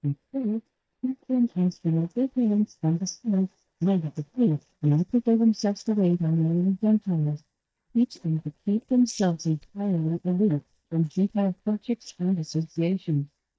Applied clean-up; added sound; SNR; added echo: neural mask model DeepFilterNet 3.